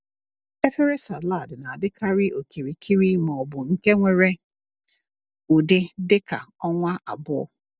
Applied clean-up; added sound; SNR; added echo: none; none; none; none.